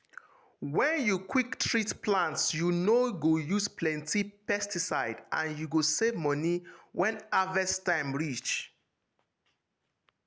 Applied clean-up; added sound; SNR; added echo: none; none; none; none.